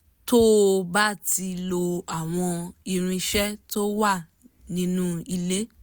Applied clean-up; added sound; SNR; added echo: none; none; none; none.